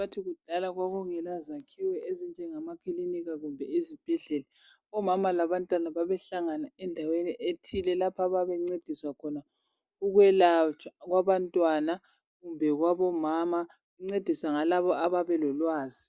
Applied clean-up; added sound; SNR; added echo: none; none; none; none.